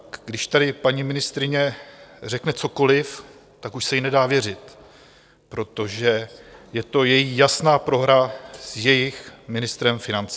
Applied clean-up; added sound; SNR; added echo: none; none; none; none.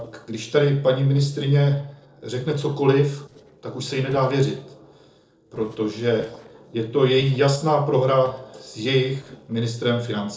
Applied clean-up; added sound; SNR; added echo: neural separator model SepFormer DNS4.